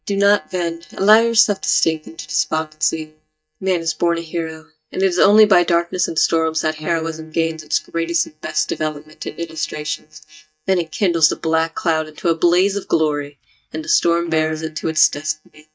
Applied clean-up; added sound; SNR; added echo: neural mask model DeepFilterNet 3.